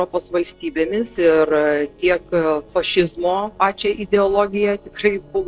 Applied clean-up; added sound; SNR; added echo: neural separator model SepFormer DNS4.